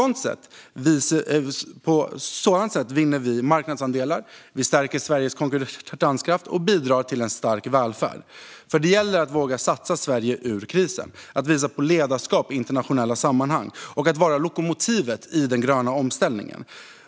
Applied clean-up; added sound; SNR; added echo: none; none; none; none.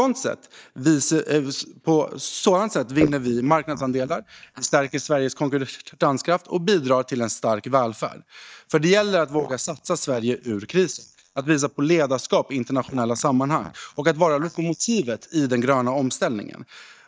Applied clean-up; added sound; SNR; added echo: neural mask model DeepFilterNet 3.